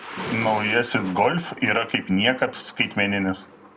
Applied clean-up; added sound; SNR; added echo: none; Thunder; 14 dB; reverberation time 0.3 s.